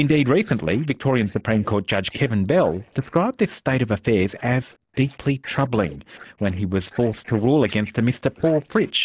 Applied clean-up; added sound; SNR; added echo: neural separator model SepFormer DNS4.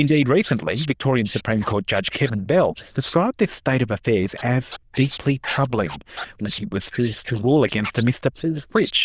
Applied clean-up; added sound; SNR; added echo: neural diffusion model UNIVERSE++.